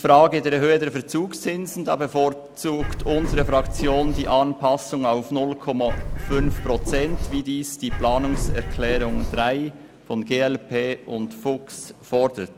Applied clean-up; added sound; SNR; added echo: none; Bird; 2 dB; none.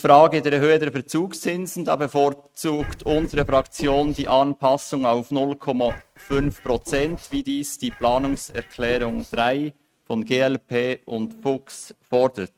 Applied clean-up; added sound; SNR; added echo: neural mask model RNNoise.